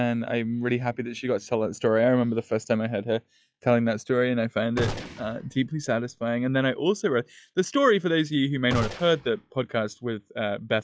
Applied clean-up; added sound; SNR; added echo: classical method log-MMSE.